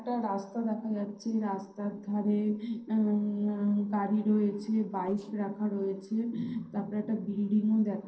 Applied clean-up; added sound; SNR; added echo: neural separator model SepFormer DNS4.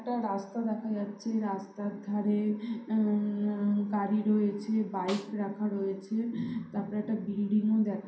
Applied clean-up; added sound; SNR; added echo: none; Snare drum; 16 dB; reverberation time 0.5 s.